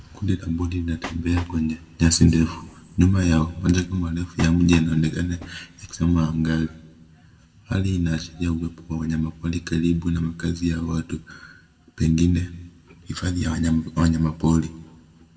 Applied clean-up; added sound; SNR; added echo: none; Train; 18 dB; reverberation time 1.0 s.